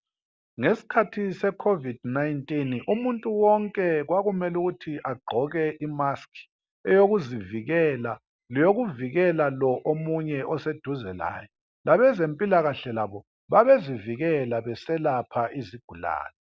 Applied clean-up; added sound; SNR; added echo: none; none; none; none.